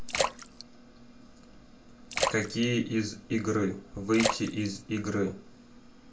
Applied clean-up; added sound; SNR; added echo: none; Splash, splatter; 5 dB; reverberation time 0.2 s.